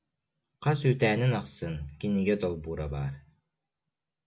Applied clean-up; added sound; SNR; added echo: none; none; none; none.